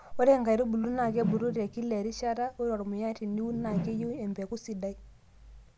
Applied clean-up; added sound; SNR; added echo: none; Whoosh, swoosh, swish; 7 dB; none.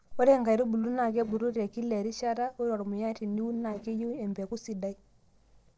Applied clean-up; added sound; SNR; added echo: neural separator model SepFormer DNS4.